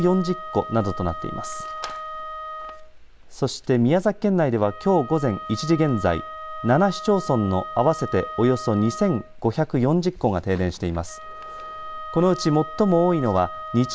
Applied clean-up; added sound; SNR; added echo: none; Wind instrument, woodwind instrument; 13 dB; none.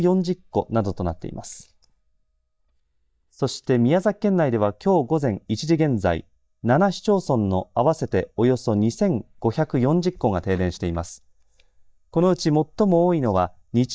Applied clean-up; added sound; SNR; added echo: neural mask model DeepFilterNet 3.